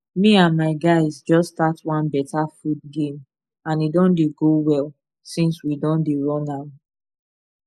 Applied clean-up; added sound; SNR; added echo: neural mask model Resemble Enhance denoiser.